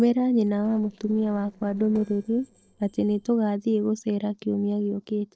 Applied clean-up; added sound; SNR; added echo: neural separator model SepFormer DNS4.